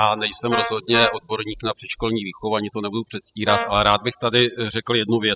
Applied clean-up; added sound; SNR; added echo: classical method spectral subtraction.